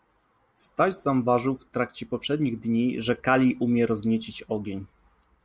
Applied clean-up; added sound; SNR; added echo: none; none; none; none.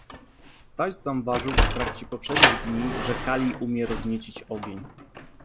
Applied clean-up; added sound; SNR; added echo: none; Sliding door; -2 dB; none.